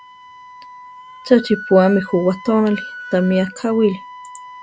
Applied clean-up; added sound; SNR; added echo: none; Wind instrument, woodwind instrument; 16 dB; none.